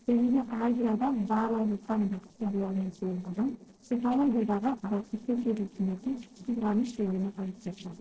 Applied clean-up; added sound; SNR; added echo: neural separator model SepFormer DNS4.